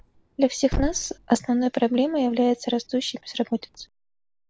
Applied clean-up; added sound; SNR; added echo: none; Thump, thud; 12 dB; none.